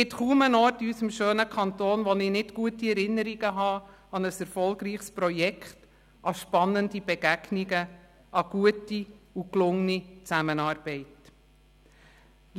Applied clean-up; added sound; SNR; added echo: none; none; none; none.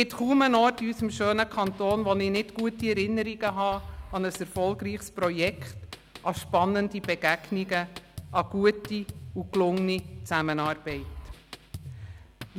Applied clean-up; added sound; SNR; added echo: none; Drum kit; 15 dB; none.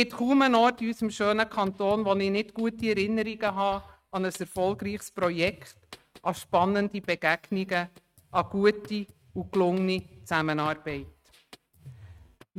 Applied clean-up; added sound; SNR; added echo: neural mask model RNNoise.